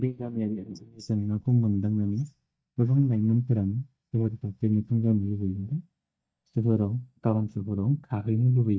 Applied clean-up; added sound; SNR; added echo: neural mask model DeepFilterNet 3.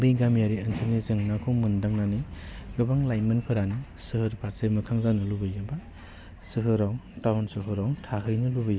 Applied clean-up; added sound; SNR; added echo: none; none; none; none.